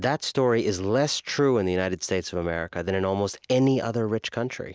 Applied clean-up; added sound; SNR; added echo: none; none; none; none.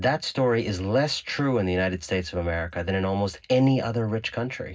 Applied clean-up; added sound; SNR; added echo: none; none; none; reverberation time 0.4 s.